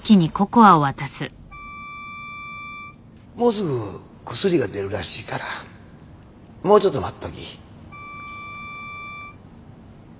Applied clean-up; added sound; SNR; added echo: none; Wind instrument, woodwind instrument; 16 dB; none.